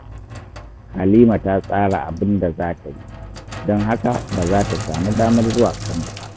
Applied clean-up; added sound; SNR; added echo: none; Sink (filling or washing); 10 dB; none.